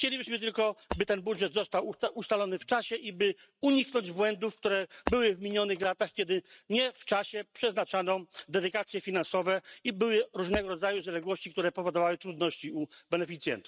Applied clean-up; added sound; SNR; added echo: neural mask model RNNoise.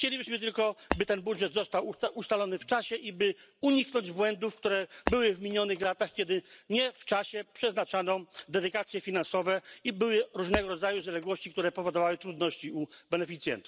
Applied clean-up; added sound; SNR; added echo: none; Shatter; 9 dB; none.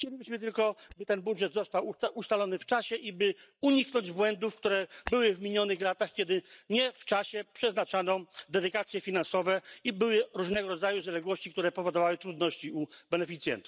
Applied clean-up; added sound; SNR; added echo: neural mask model DeepFilterNet 3.